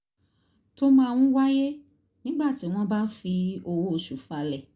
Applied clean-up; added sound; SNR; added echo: none; none; none; none.